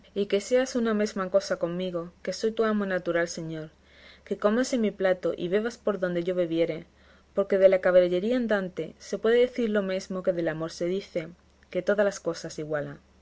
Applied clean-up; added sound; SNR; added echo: none; none; none; none.